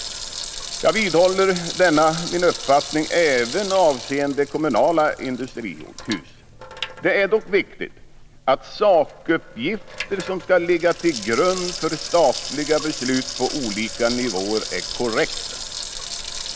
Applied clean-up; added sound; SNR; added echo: none; Sink (filling or washing) / Water tap, faucet; 11 dB; none.